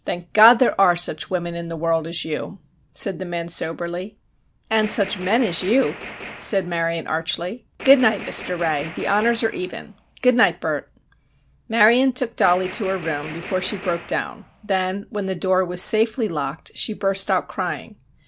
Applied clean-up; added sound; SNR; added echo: none; Gunshot, gunfire; 15 dB; none.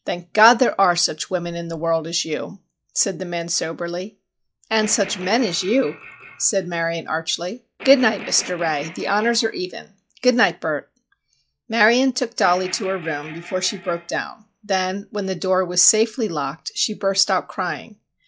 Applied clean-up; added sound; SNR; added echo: classical method log-MMSE.